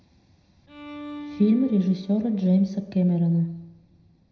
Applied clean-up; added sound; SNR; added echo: none; Bowed string instrument; 19 dB; reverberation time 0.7 s.